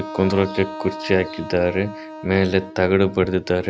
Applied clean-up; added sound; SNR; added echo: none; Wind instrument, woodwind instrument; 13 dB; none.